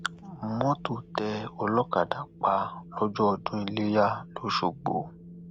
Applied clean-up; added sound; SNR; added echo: none; Wind; 18 dB; none.